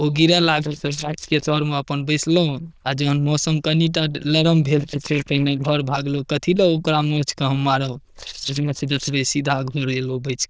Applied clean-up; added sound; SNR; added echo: neural diffusion model UNIVERSE++.